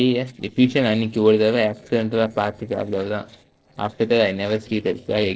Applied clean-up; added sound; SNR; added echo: neural separator model SepFormer DNS4.